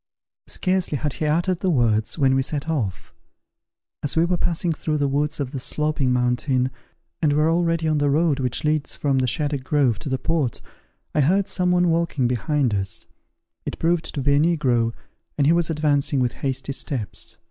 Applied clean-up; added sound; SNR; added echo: none; none; none; none.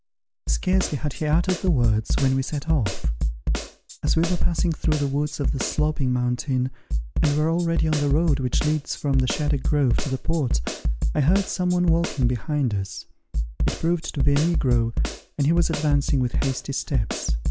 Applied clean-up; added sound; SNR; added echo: none; Snare drum; 2 dB; none.